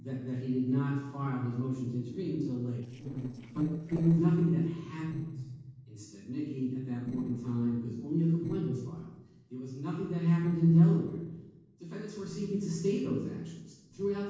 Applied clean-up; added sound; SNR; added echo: neural separator model SepFormer DNS4.